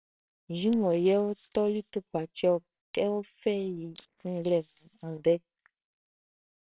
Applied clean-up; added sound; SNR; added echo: neural separator model SepFormer WHAMR!.